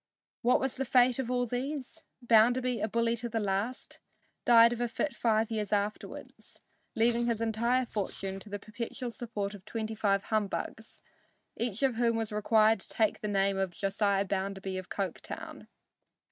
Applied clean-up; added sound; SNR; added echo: neural mask model RNNoise.